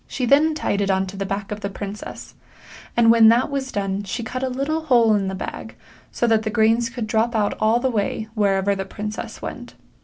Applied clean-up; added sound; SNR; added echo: none; none; none; none.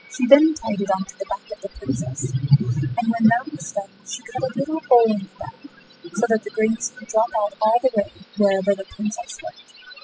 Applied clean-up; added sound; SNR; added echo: classical method spectral subtraction.